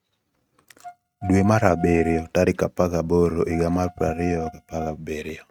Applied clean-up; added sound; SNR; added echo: neural mask model RNNoise.